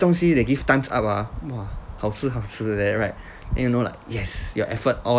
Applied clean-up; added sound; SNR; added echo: none; none; none; none.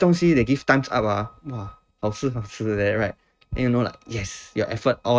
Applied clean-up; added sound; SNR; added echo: neural mask model RNNoise.